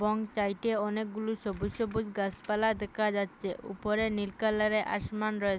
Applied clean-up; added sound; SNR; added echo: none; none; none; none.